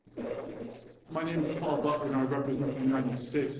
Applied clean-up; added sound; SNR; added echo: neural separator model SepFormer DNS4.